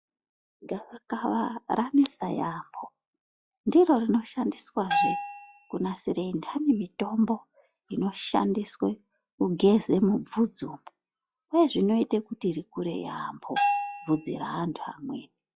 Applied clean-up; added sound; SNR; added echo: classical method log-MMSE.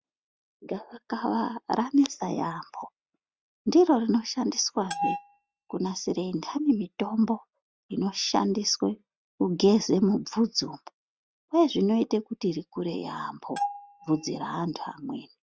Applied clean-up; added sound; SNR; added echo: neural mask model RNNoise.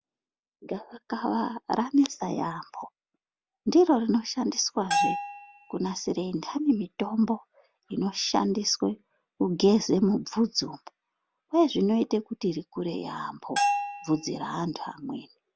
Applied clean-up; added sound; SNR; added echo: none; Bell; 3 dB; none.